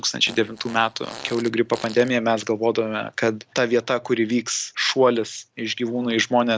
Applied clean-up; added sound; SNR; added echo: none; Fart; 18 dB; none.